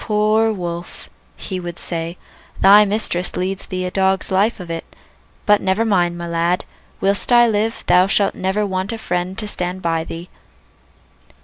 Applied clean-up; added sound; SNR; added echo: none; none; none; none.